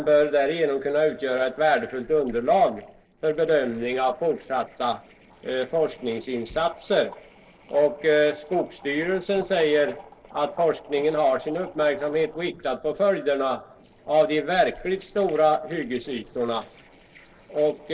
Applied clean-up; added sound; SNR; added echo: neural separator model SepFormer DNS4.